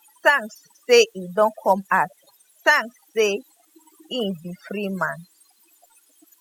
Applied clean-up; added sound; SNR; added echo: classical method spectral subtraction.